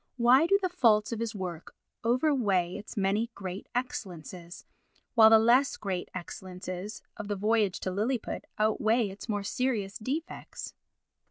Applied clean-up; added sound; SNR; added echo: none; none; none; none.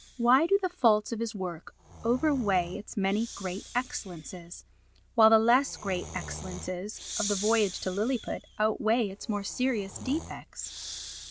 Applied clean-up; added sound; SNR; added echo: none; Breathing; 14 dB; none.